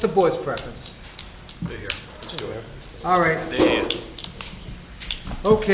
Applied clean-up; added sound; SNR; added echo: none; none; none; none.